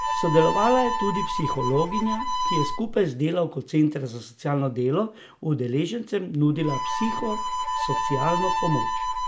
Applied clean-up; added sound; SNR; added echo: none; Harmonica; 3 dB; none.